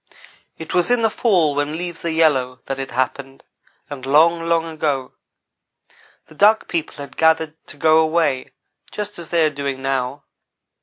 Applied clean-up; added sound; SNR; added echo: none; none; none; none.